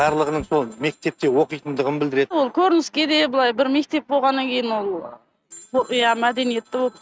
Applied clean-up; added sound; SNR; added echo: neural mask model RNNoise.